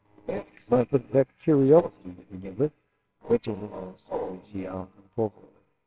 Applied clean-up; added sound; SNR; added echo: neural separator model SepFormer WHAMR!.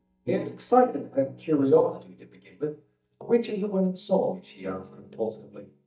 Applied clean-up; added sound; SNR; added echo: neural mask model DeepFilterNet 3.